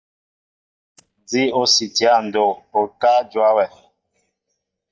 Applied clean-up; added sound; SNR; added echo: neural mask model DeepFilterNet 3.